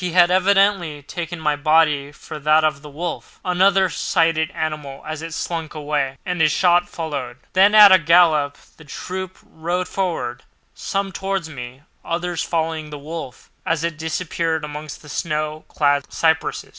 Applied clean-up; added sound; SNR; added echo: none; none; none; none.